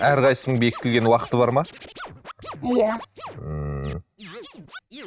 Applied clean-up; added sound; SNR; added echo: neural mask model RNNoise.